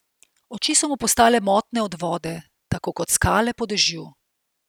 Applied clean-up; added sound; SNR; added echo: none; none; none; none.